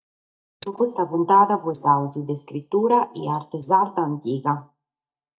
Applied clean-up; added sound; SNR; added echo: neural mask model DeepFilterNet 3.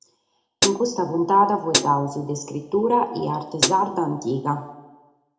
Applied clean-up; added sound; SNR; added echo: none; Hi-hat; 4 dB; reverberation time 0.7 s.